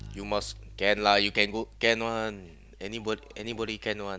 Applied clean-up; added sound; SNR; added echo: none; Bass guitar; 18 dB; none.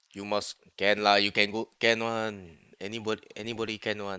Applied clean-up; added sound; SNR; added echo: neural mask model Resemble Enhance denoiser.